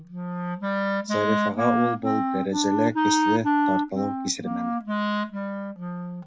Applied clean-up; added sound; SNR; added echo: none; Wind instrument, woodwind instrument; -4 dB; none.